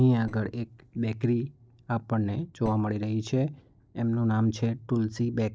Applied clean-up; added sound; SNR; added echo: neural separator model SepFormer DNS4.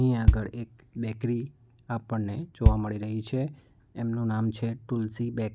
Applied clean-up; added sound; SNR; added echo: none; Bass drum; 0 dB; none.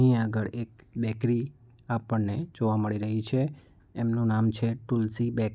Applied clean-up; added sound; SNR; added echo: none; none; none; none.